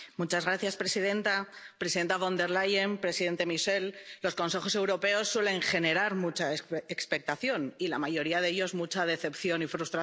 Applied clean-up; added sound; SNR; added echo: none; none; none; none.